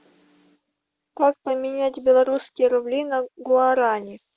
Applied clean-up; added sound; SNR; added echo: none; none; none; none.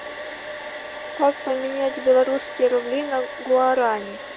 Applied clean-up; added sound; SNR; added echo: none; Domestic sounds, home sounds; 11 dB; none.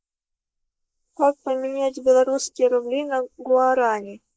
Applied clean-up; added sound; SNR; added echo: neural mask model Resemble Enhance denoiser.